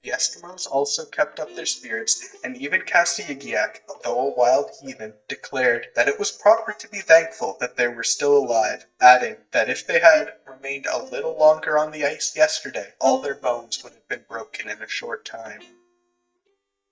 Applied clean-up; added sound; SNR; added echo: neural mask model DeepFilterNet 3.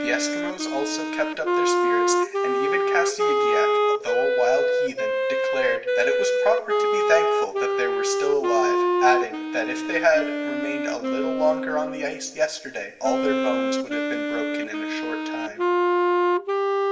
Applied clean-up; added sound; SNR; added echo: none; Wind instrument, woodwind instrument; -4 dB; reverberation time 1.0 s.